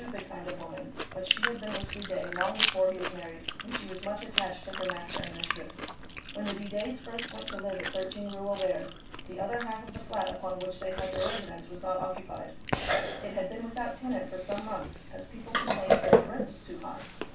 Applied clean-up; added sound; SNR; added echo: none; Chewing, mastication; -1 dB; reverberation time 0.4 s.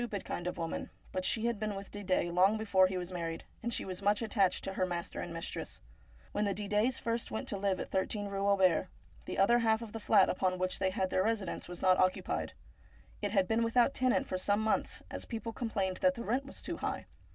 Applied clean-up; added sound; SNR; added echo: none; none; none; none.